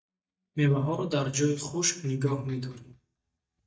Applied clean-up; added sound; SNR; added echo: neural mask model DeepFilterNet 3.